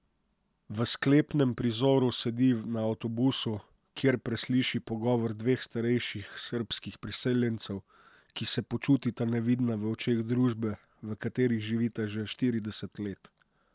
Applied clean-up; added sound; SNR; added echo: none; none; none; none.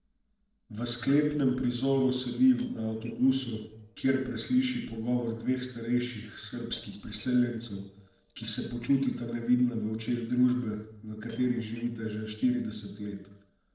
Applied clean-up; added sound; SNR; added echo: neural separator model SepFormer DNS4.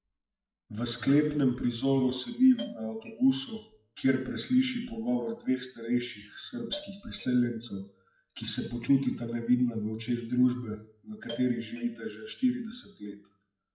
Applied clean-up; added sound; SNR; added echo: classical method WPE with log-MMSE.